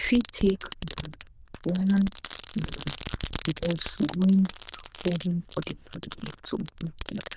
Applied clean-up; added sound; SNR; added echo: neural diffusion model UNIVERSE++.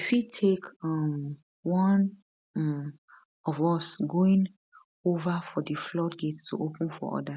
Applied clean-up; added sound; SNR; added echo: none; none; none; none.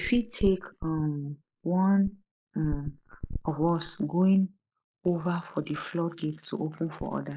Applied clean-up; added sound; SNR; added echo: neural mask model Resemble Enhance denoiser.